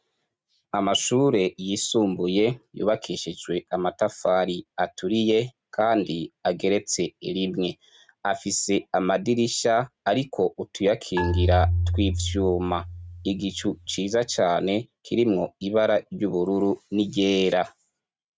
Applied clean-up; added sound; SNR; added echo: neural mask model RNNoise.